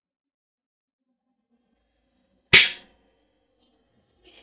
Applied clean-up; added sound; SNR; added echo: neural mask model DeepFilterNet 3.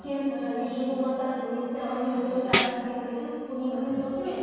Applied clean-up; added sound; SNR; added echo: none; Tambourine; 2 dB; reverberation time 2.1 s.